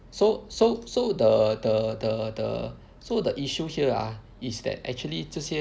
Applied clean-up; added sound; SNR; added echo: none; none; none; none.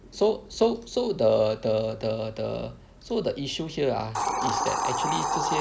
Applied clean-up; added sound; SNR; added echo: none; Hiss; 5 dB; none.